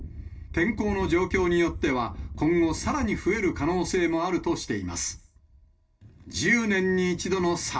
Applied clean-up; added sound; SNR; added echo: none; none; none; reverberation time 0.2 s.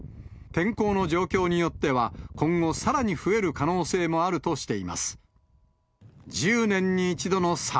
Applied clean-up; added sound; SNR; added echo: none; none; none; none.